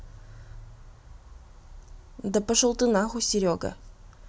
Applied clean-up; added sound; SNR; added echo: none; none; none; none.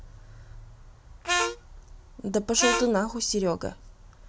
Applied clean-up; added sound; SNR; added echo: none; Harmonica; -1 dB; none.